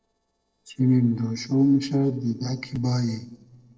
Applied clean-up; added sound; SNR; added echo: neural separator model SepFormer DNS4.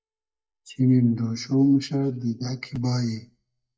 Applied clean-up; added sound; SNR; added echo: neural mask model DeepFilterNet 3.